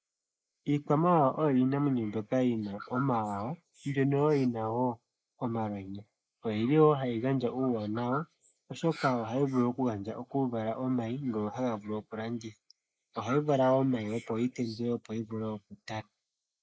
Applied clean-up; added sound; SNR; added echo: neural mask model Resemble Enhance denoiser.